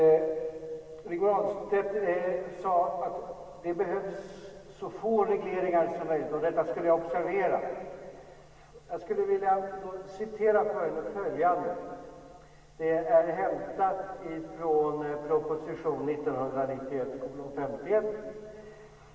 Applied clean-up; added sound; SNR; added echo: none; none; none; reverberation time 2.3 s.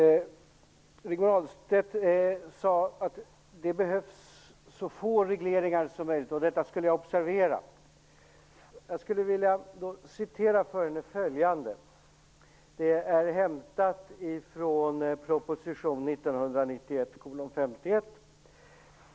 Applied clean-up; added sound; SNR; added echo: none; none; none; none.